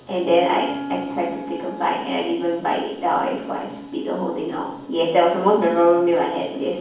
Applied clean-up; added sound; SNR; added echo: none; Wind instrument, woodwind instrument; 14 dB; reverberation time 1.2 s.